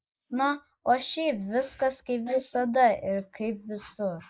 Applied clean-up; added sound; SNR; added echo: neural mask model Resemble Enhance denoiser.